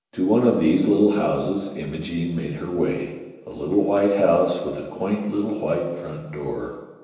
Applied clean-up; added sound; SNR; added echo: none; none; none; reverberation time 1.0 s.